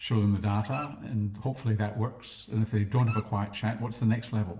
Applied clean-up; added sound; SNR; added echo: none; Dog; 17 dB; reverberation time 0.9 s.